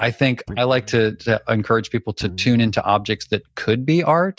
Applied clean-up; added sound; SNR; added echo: neural mask model DeepFilterNet 3.